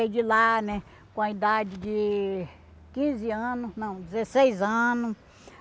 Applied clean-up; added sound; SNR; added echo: none; none; none; none.